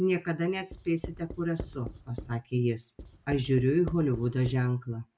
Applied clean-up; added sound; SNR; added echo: none; Writing; 13 dB; none.